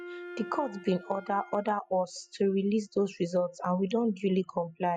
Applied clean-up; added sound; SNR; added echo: classical method spectral subtraction.